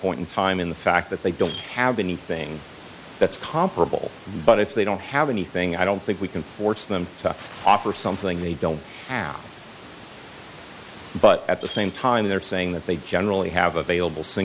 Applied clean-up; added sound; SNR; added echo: none; Shatter; 8 dB; none.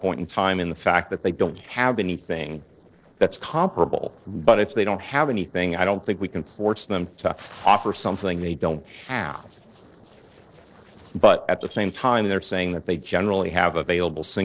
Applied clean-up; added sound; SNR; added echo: neural separator model SepFormer DNS4.